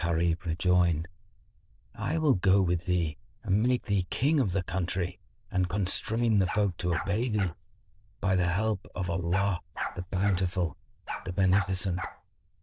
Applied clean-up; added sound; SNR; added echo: neural diffusion model UNIVERSE++.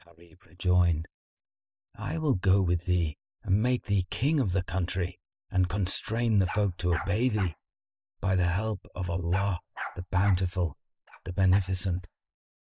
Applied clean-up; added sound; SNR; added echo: neural mask model DeepFilterNet 3.